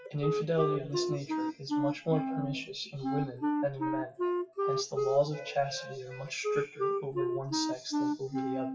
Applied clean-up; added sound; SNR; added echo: classical method WPE with log-MMSE.